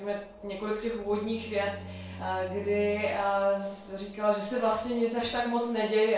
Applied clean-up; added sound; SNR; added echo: none; Bowed string instrument; 17 dB; reverberation time 0.4 s.